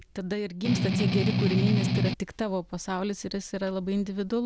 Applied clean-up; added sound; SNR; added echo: none; Strum; -5 dB; none.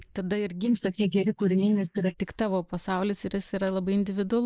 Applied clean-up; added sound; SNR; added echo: neural mask model Resemble Enhance denoiser.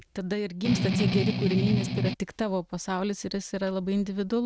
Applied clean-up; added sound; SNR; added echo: neural mask model RNNoise.